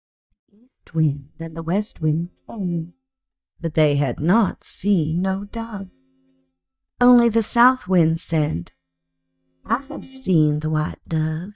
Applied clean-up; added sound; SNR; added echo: neural mask model DeepFilterNet 3.